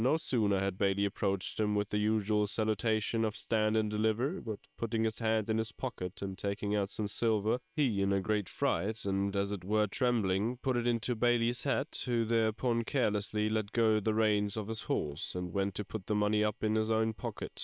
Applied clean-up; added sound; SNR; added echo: neural separator model SepFormer WHAM!.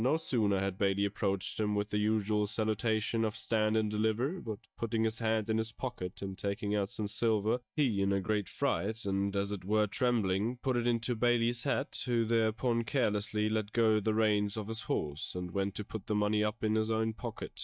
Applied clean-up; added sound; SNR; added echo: neural mask model DeepFilterNet 3.